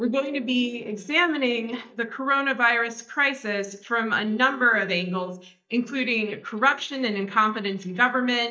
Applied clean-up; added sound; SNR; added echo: neural mask model DeepFilterNet 3.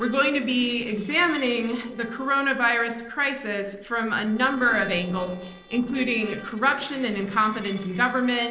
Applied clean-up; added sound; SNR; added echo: neural separator model SepFormer DNS4.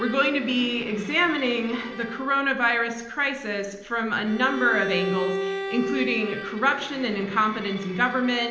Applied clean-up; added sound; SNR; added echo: none; Bowed string instrument; 9 dB; reverberation time 0.9 s.